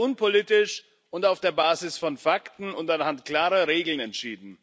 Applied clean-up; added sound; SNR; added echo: none; none; none; none.